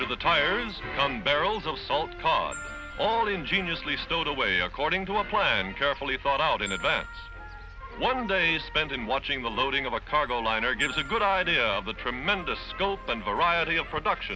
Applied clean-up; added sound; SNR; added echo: none; Gull, seagull + Glockenspiel; 16 dB; none.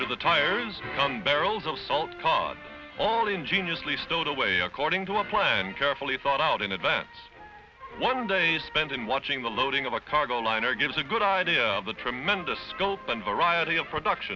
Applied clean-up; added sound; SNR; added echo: none; none; none; none.